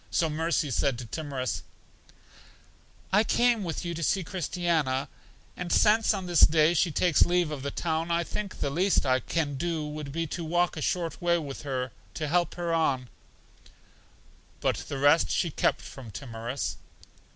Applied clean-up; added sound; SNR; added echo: none; none; none; none.